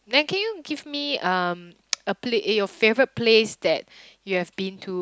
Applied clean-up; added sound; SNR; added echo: none; none; none; none.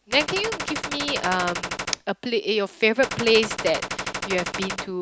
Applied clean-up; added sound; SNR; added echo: none; Gunshot, gunfire; 5 dB; none.